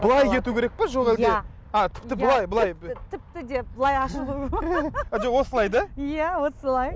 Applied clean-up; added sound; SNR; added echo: none; none; none; none.